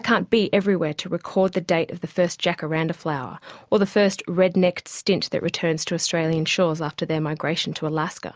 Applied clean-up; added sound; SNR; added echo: none; none; none; none.